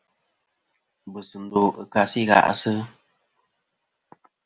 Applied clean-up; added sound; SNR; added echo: none; none; none; none.